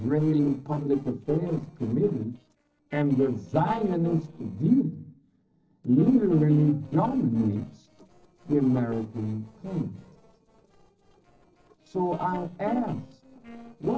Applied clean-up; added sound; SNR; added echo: neural separator model SepFormer DNS4.